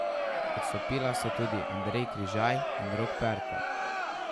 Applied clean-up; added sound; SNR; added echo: none; Crowd; -1 dB; none.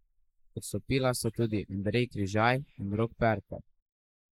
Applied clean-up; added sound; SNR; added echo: neural mask model Resemble Enhance denoiser.